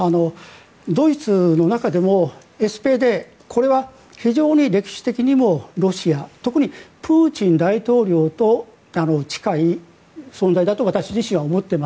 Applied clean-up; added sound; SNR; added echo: none; none; none; none.